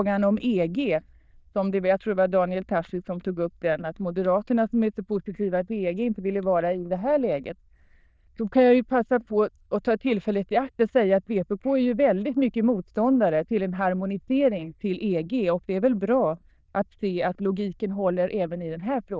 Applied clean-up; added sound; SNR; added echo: neural diffusion model UNIVERSE++.